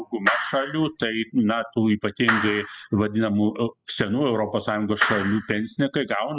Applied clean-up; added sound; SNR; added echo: classical method spectral subtraction.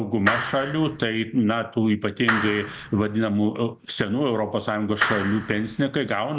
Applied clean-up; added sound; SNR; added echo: none; Clapping; 6 dB; none.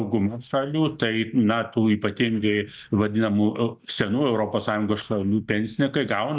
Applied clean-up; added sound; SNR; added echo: neural mask model DeepFilterNet 3.